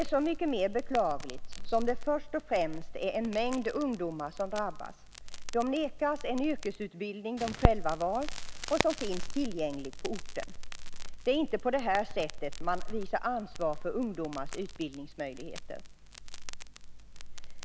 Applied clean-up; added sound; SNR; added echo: none; Crackle; 2 dB; none.